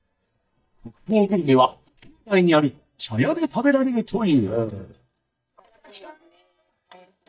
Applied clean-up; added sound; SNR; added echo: neural mask model DeepFilterNet 3.